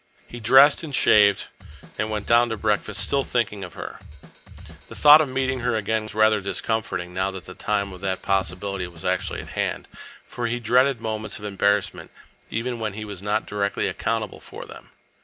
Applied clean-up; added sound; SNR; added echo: none; Drum kit; 16 dB; none.